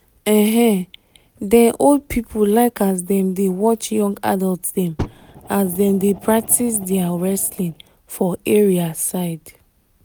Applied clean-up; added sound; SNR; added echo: none; Fire; 16 dB; none.